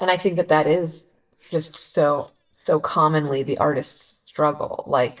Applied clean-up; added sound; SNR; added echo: neural mask model DeepFilterNet 3.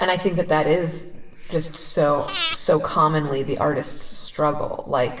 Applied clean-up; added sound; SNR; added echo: none; Breathing; 10 dB; reverberation time 0.8 s.